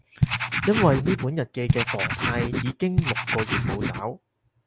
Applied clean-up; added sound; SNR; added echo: none; Writing; -2 dB; none.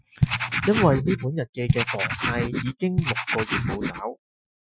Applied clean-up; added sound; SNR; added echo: classical method Wiener filter.